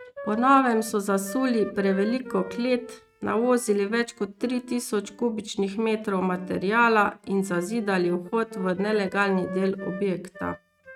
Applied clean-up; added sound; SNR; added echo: neural mask model RNNoise.